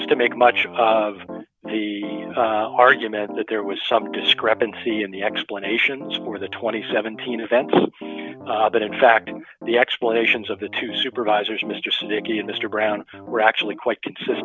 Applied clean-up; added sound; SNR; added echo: none; Piano; 14 dB; none.